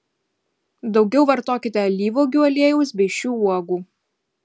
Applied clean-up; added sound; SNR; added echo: none; none; none; none.